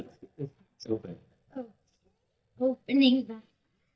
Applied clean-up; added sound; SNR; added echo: neural mask model DeepFilterNet 3.